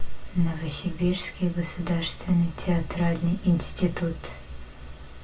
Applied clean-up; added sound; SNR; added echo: none; none; none; reverberation time 0.1 s.